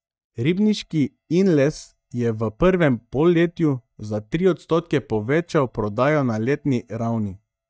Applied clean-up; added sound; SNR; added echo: neural mask model DeepFilterNet 3.